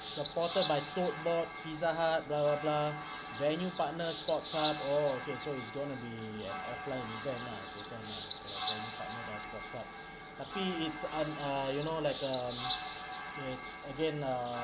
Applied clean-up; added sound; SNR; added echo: none; Bird; -5 dB; none.